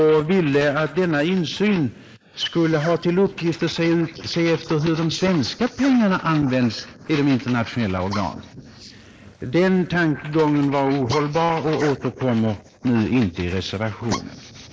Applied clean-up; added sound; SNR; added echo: neural mask model Resemble Enhance denoiser.